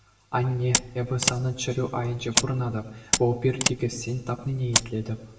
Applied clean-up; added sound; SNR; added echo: none; Mechanisms; 1 dB; reverberation time 0.7 s.